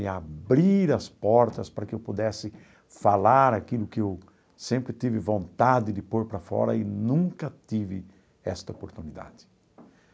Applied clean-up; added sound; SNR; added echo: none; none; none; none.